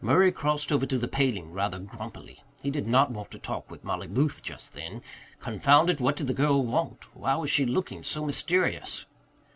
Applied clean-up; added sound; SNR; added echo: none; none; none; none.